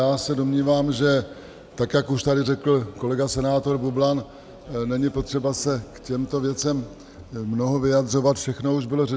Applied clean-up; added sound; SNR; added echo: none; none; none; none.